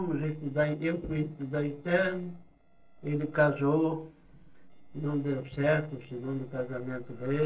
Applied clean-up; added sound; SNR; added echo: neural separator model SepFormer DNS4.